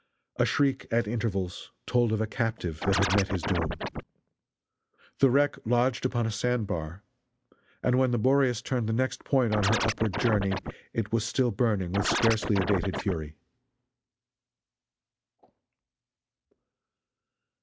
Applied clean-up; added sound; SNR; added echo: none; Scratching (performance technique); 2 dB; none.